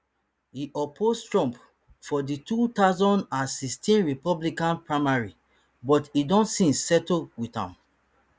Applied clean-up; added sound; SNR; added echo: none; none; none; none.